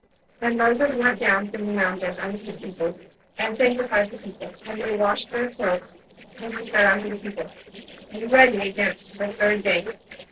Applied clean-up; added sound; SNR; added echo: neural separator model SepFormer DNS4.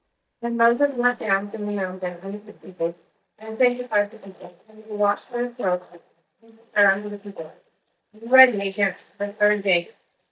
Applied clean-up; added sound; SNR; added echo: neural mask model DeepFilterNet 3.